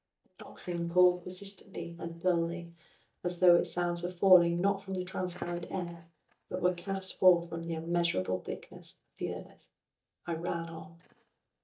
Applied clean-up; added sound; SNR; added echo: neural mask model DeepFilterNet 3.